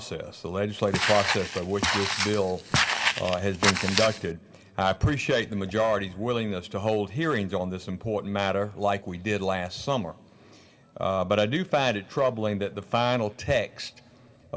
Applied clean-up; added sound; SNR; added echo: none; Walk, footsteps; 0 dB; reverberation time 1.6 s.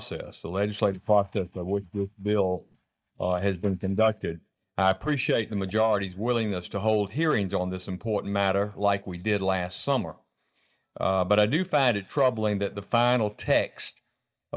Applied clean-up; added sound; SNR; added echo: neural mask model DeepFilterNet 3.